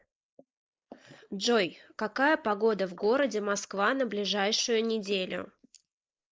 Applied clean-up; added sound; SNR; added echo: neural mask model Resemble Enhance denoiser.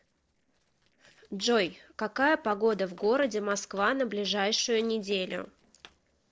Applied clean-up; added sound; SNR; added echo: neural separator model SepFormer DNS4.